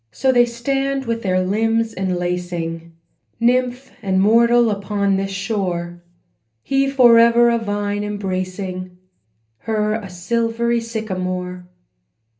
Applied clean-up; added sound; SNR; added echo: none; none; none; reverberation time 0.3 s.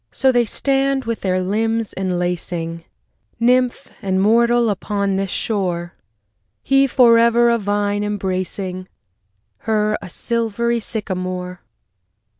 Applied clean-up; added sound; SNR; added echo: none; none; none; none.